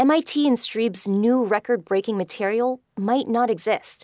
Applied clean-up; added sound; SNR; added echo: none; none; none; none.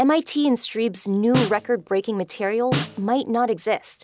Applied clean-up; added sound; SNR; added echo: none; Snare drum; 8 dB; none.